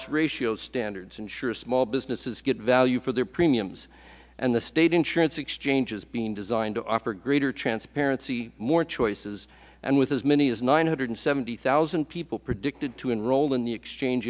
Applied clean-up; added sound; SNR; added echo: none; none; none; none.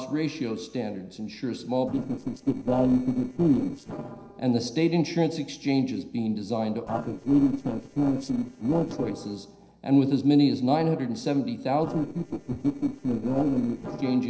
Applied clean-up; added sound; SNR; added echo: neural separator model SepFormer DNS4.